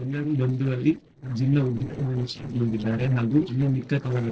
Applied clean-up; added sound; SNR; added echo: neural separator model SepFormer DNS4.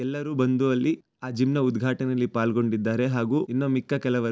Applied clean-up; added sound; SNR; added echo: none; none; none; none.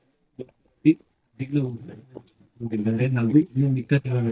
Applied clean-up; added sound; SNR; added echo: neural mask model DeepFilterNet 3.